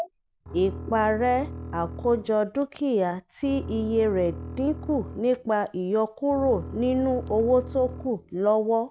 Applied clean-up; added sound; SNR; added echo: none; Bowed string instrument; 13 dB; none.